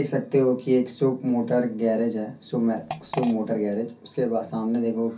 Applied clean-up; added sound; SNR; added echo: none; Fart; 12 dB; reverberation time 0.3 s.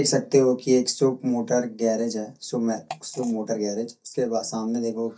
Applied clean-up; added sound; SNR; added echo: neural mask model DeepFilterNet 3.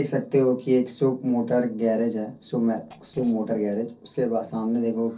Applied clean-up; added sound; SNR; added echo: neural separator model SepFormer DNS4.